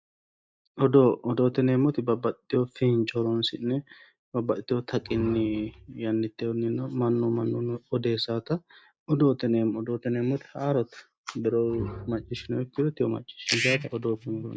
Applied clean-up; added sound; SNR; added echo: neural mask model DeepFilterNet 3.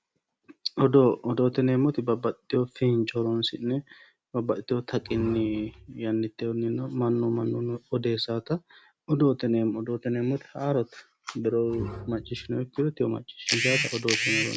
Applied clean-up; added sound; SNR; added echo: none; Bowed string instrument; 12 dB; none.